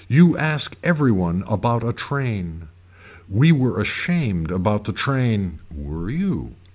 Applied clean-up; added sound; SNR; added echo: none; none; none; none.